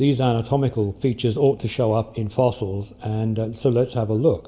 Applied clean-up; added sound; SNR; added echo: none; none; none; reverberation time 0.9 s.